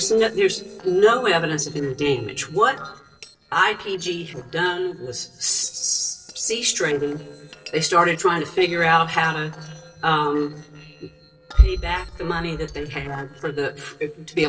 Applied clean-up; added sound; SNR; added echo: neural separator model SepFormer DNS4.